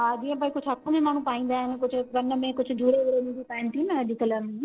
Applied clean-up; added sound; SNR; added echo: neural separator model SepFormer DNS4.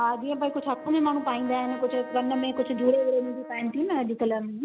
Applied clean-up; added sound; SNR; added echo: none; Brass instrument; 15 dB; none.